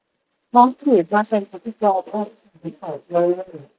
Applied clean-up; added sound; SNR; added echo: neural mask model DeepFilterNet 3.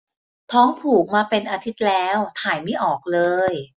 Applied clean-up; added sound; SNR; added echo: none; none; none; none.